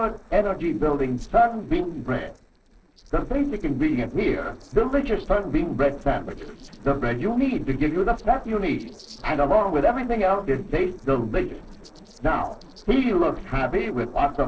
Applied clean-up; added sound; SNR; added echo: neural separator model SepFormer DNS4.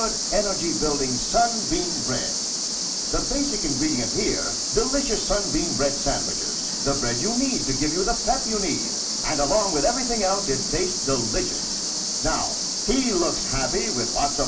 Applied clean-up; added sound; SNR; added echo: none; Cricket; 0 dB; reverberation time 0.3 s.